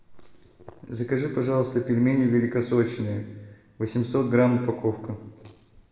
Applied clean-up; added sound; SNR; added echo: none; none; none; reverberation time 1.0 s.